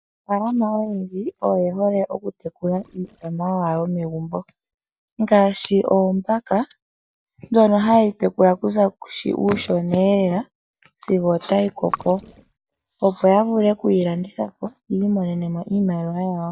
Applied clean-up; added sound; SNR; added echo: neural mask model DeepFilterNet 3.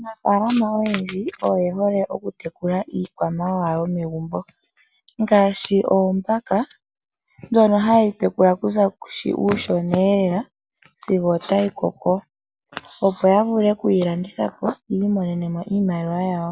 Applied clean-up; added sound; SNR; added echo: none; none; none; none.